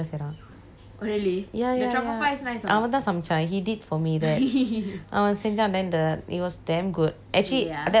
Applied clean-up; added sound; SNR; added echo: none; none; none; none.